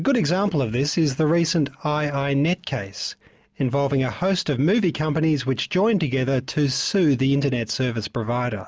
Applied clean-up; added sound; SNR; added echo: none; none; none; none.